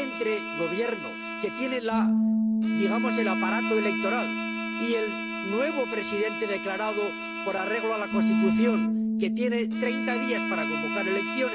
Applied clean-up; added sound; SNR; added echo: none; Bass guitar + Bowed string instrument; -3 dB; none.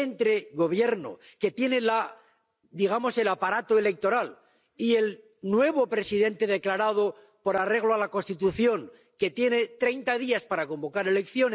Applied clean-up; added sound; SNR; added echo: none; none; none; none.